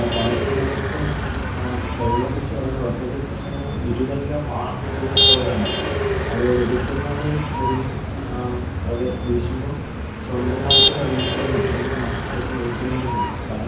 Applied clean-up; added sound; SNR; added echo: none; Motor vehicle (road); -1 dB; reverberation time 0.7 s.